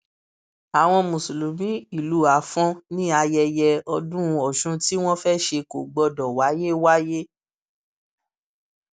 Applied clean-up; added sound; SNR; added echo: none; none; none; none.